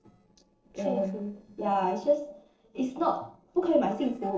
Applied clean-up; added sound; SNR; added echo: neural separator model SepFormer DNS4.